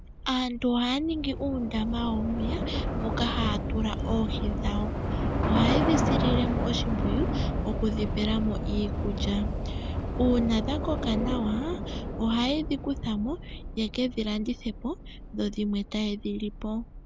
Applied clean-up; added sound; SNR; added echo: none; Subway, metro, underground / Train; 0 dB; none.